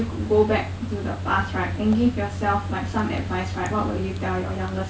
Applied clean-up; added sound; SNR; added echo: none; none; none; none.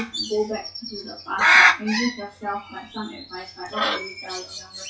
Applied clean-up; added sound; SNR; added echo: classical method log-MMSE.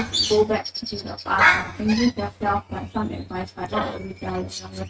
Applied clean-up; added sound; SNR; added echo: neural mask model RNNoise.